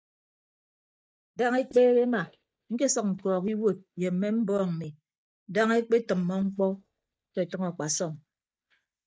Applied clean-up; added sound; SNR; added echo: neural mask model DeepFilterNet 3.